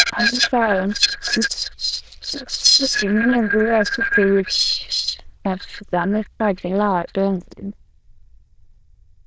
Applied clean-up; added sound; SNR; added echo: neural diffusion model UNIVERSE++.